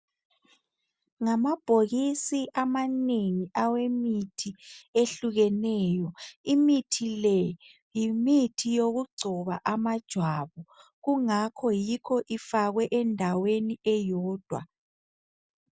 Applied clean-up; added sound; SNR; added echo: none; none; none; none.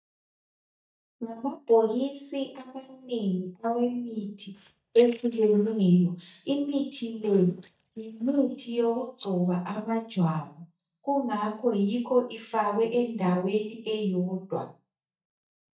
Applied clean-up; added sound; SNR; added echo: neural mask model DeepFilterNet 3.